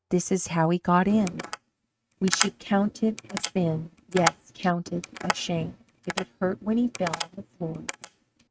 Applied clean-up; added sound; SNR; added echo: neural mask model RNNoise.